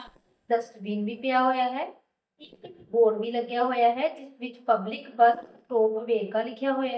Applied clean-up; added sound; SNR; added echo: neural mask model DeepFilterNet 3.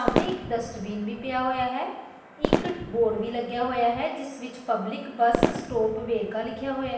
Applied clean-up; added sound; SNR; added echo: none; Fireworks; 2 dB; reverberation time 0.9 s.